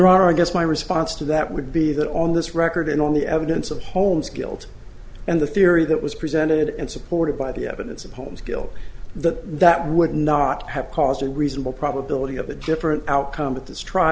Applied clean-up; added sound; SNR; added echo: none; none; none; none.